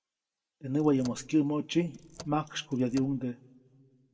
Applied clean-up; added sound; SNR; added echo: none; Car; 19 dB; reverberation time 0.3 s.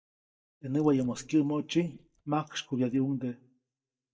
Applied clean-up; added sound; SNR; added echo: neural mask model DeepFilterNet 3.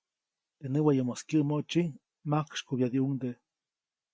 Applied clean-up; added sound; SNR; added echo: none; none; none; none.